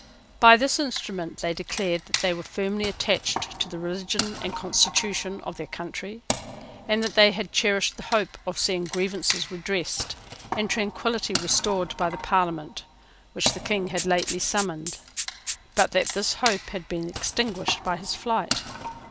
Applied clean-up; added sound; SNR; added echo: none; Wood + Rattle (instrument); 9 dB; none.